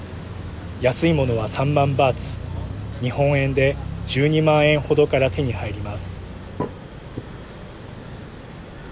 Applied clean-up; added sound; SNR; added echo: none; none; none; none.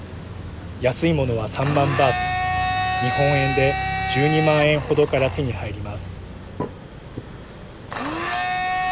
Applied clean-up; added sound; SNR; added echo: none; Domestic sounds, home sounds; 4 dB; none.